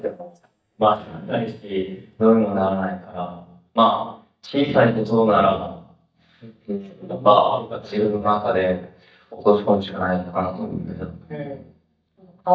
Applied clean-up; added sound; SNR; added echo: neural mask model DeepFilterNet 3.